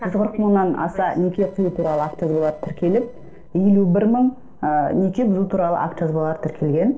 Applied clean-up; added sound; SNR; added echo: neural separator model SepFormer DNS4.